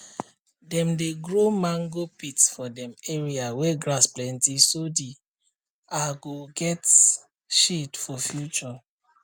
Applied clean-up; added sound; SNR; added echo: none; none; none; none.